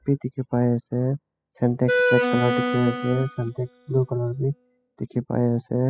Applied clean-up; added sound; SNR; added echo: classical method spectral subtraction.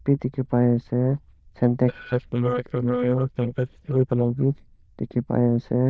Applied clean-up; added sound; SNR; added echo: neural diffusion model UNIVERSE++.